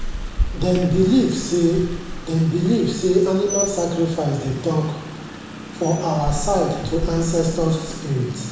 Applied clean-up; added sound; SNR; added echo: none; Rain; 8 dB; reverberation time 1.0 s.